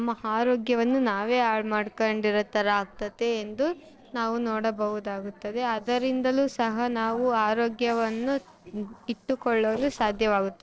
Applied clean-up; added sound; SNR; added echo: neural separator model SepFormer DNS4.